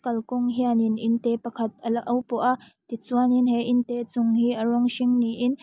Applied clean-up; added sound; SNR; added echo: none; none; none; none.